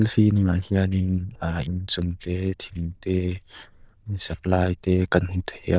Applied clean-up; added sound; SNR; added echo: neural diffusion model UNIVERSE++.